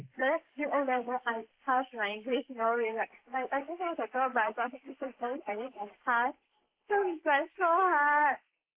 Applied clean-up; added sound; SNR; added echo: neural mask model Resemble Enhance denoiser.